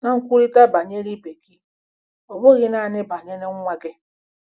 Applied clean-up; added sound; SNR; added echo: none; none; none; none.